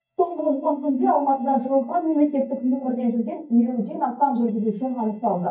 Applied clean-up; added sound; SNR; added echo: neural mask model DeepFilterNet 3.